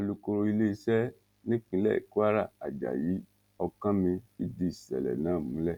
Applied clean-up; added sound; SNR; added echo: none; none; none; none.